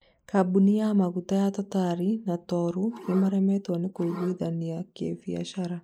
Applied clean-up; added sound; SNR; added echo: neural mask model Resemble Enhance denoiser.